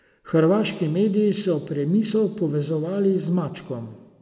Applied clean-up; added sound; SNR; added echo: none; none; none; none.